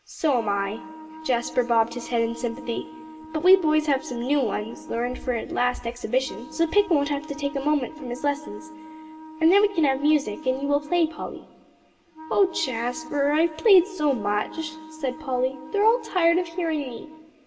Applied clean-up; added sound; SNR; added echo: none; Wind instrument, woodwind instrument; 17 dB; reverberation time 1.4 s.